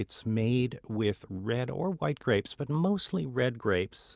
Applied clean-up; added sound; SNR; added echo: none; none; none; none.